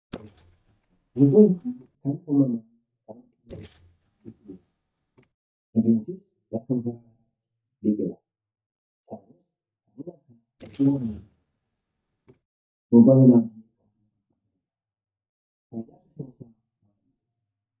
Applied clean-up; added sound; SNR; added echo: neural mask model DeepFilterNet 3.